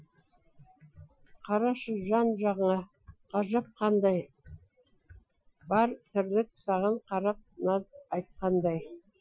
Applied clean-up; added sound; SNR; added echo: classical method Wiener filter.